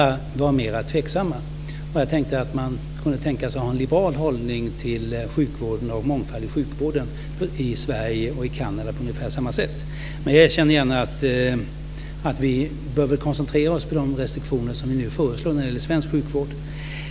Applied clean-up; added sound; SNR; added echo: none; none; none; none.